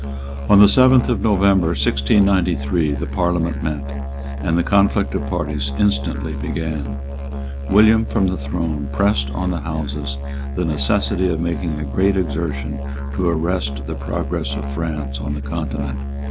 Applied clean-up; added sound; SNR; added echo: none; Musical instrument; 5 dB; none.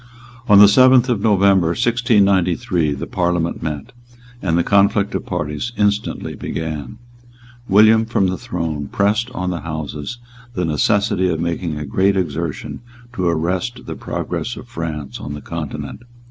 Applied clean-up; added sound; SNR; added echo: none; none; none; none.